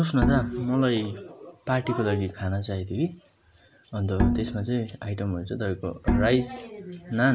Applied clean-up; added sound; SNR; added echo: none; Bowed string instrument; 2 dB; none.